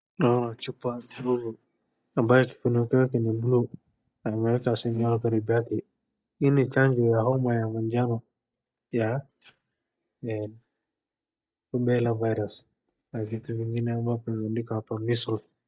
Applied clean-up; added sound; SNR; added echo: neural mask model DeepFilterNet 3.